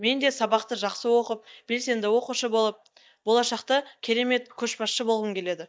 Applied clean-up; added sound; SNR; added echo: neural mask model DeepFilterNet 3.